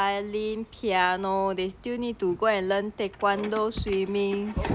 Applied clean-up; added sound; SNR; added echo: none; Keys jangling; 18 dB; none.